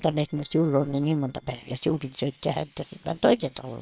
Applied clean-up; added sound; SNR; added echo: neural separator model SepFormer WHAM!.